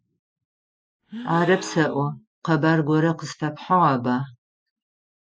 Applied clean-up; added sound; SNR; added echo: classical method Wiener filter.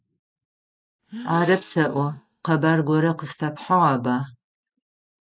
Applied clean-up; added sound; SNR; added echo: neural mask model RNNoise.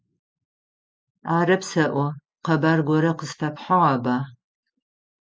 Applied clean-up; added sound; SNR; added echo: none; none; none; none.